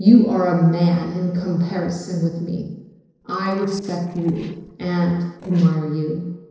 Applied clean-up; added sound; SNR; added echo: neural separator model SepFormer DNS4.